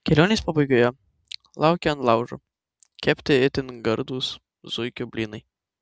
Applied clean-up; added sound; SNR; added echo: none; none; none; none.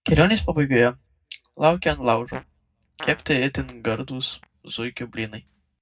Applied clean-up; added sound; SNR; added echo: neural mask model DeepFilterNet 3.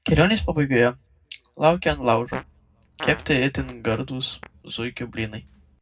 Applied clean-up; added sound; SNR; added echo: none; Fart; 17 dB; reverberation time 0.3 s.